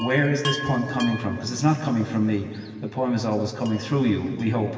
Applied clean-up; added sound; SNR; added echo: none; Chime; 14 dB; reverberation time 2.6 s.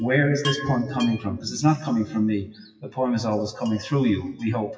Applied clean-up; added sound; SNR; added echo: classical method WPE with log-MMSE.